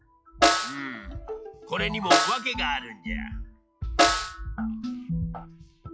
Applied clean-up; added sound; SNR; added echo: classical method log-MMSE.